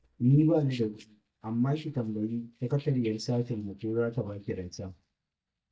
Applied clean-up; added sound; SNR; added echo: neural mask model DeepFilterNet 3.